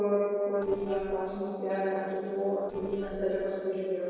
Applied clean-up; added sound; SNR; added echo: neural separator model SepFormer DNS4.